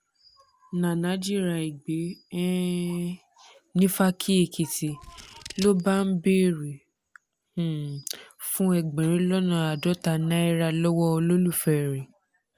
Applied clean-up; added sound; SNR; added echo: none; Scissors; 18 dB; none.